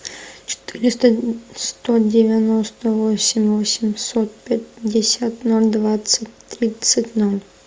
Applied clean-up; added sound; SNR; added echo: none; none; none; none.